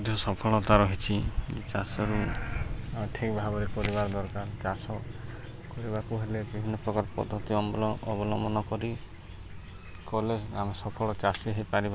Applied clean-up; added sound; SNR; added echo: none; Chirp, tweet / Fowl; 16 dB; none.